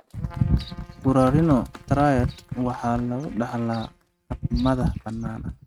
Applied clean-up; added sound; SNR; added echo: neural mask model RNNoise.